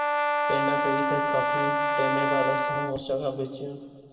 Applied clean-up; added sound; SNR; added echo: none; Brass instrument; -4 dB; reverberation time 2.1 s.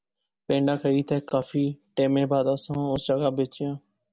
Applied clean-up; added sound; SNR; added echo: none; none; none; none.